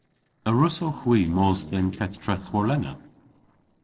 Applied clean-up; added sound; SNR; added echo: neural separator model SepFormer DNS4.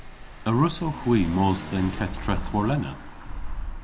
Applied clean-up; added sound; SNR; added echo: none; Engine / Car; 7 dB; none.